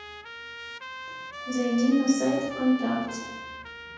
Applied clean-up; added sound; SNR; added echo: none; Trumpet; 11 dB; reverberation time 1.1 s.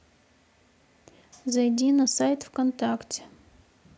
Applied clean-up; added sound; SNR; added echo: none; none; none; none.